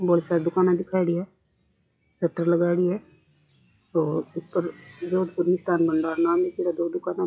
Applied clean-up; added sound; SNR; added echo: classical method WPE with log-MMSE.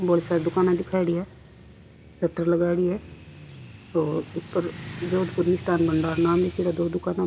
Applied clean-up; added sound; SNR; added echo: none; Motorcycle / Traffic noise, roadway noise; 15 dB; reverberation time 0.3 s.